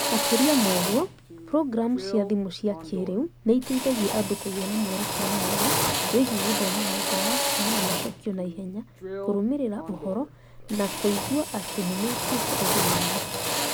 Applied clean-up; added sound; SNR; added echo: none; Drill; 1 dB; none.